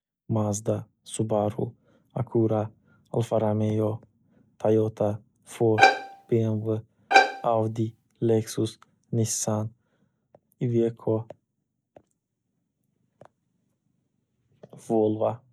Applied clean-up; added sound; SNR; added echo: none; Bowed string instrument; -4 dB; none.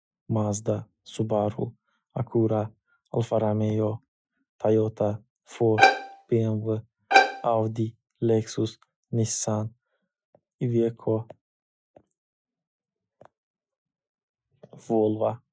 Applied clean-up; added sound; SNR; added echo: classical method Wiener filter.